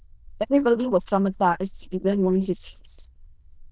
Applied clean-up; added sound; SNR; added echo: neural diffusion model UNIVERSE++.